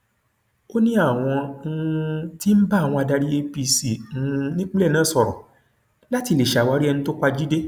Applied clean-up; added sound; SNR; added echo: none; none; none; none.